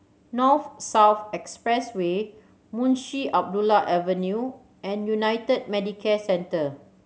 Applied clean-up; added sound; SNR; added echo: none; none; none; none.